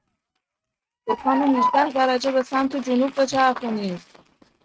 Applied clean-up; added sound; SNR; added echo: neural mask model RNNoise.